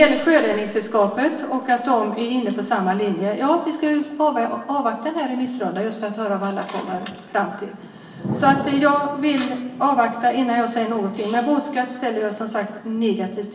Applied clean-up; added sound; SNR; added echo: none; Thunder / Rain; 17 dB; reverberation time 1.1 s.